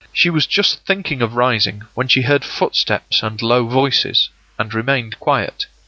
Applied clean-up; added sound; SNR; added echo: none; none; none; none.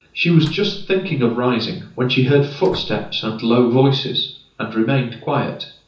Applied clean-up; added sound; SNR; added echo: none; Slam; 19 dB; reverberation time 0.6 s.